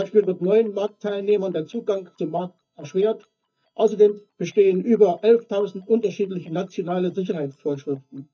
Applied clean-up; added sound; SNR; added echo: neural mask model DeepFilterNet 3.